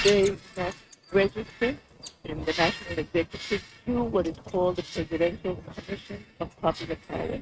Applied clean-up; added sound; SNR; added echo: neural mask model RNNoise.